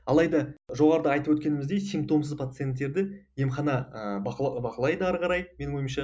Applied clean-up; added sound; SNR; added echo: none; none; none; none.